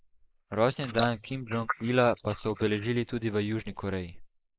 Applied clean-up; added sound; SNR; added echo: neural mask model Resemble Enhance denoiser.